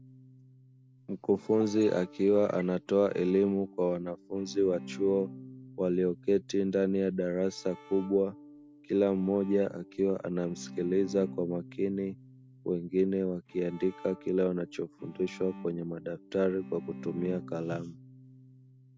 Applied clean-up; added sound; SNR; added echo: none; Bowed string instrument; 17 dB; none.